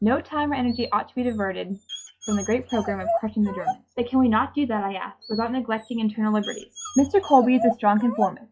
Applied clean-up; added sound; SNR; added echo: classical method log-MMSE.